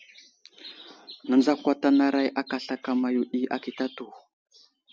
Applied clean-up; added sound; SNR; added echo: none; none; none; none.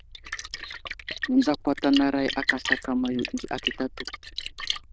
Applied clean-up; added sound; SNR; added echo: neural diffusion model UNIVERSE++.